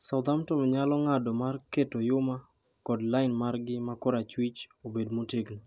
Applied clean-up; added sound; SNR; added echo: none; none; none; none.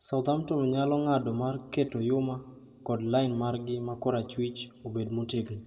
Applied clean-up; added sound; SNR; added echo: none; none; none; reverberation time 1.0 s.